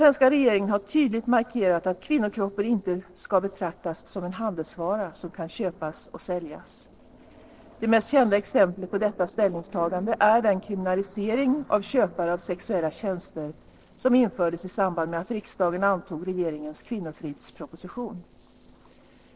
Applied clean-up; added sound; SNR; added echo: neural separator model SepFormer DNS4.